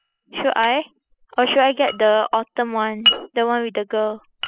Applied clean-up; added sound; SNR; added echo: classical method spectral subtraction.